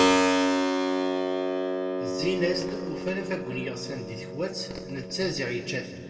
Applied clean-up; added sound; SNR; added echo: none; Keyboard (musical); -5 dB; reverberation time 1.9 s.